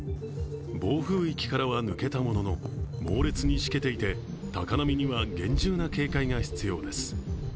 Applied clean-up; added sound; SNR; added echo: none; none; none; none.